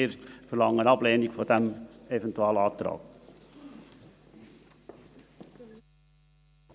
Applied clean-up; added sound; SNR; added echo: none; none; none; none.